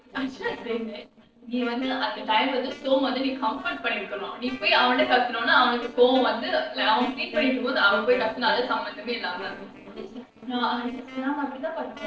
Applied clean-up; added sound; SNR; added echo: neural separator model SepFormer DNS4.